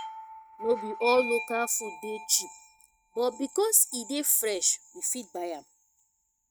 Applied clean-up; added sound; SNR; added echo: neural mask model RNNoise.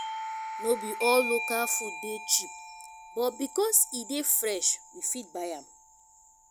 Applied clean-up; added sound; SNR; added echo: none; Doorbell; 9 dB; none.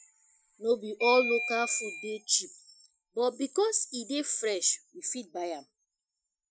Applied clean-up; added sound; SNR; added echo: classical method Wiener filter.